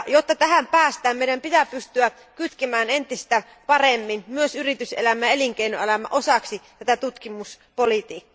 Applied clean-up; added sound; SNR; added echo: none; none; none; none.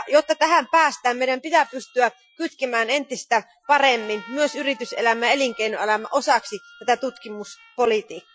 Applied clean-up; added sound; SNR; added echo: classical method Wiener filter.